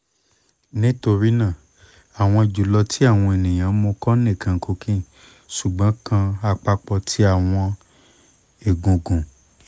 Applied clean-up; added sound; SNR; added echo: none; none; none; none.